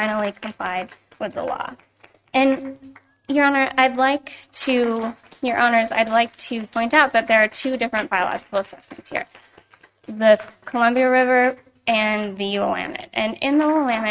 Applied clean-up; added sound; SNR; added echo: neural mask model RNNoise.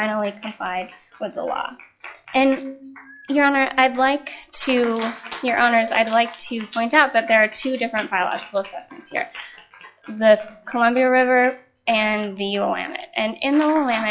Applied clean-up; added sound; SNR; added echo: classical method log-MMSE.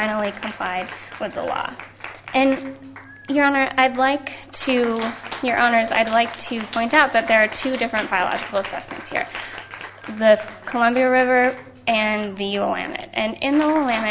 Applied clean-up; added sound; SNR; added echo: none; Cheering; 15 dB; none.